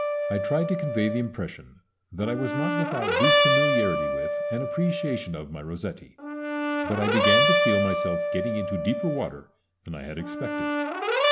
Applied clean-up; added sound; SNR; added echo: none; Brass instrument; -4 dB; none.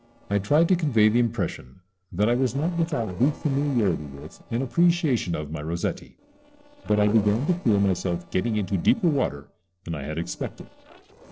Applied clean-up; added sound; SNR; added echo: neural separator model SepFormer DNS4.